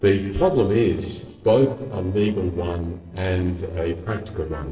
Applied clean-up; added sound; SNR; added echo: neural separator model SepFormer DNS4.